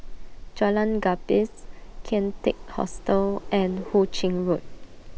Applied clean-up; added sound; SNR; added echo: none; Wind; 9 dB; none.